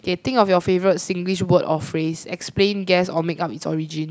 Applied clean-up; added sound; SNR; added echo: none; none; none; none.